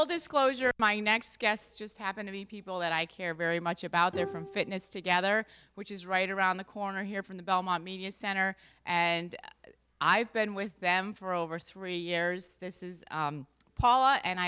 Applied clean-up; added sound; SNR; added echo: none; Bowed string instrument; 14 dB; none.